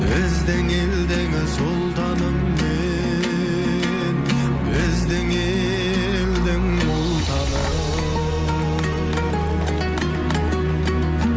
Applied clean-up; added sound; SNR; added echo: none; Musical instrument; 18 dB; none.